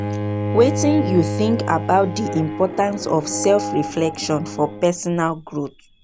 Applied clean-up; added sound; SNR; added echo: none; Bowed string instrument; 6 dB; none.